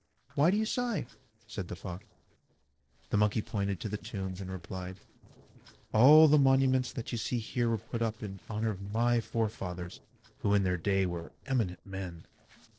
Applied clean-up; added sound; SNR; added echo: neural separator model SepFormer DNS4.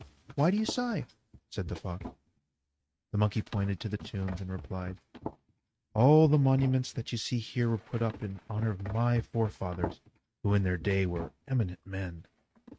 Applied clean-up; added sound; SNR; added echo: neural mask model RNNoise.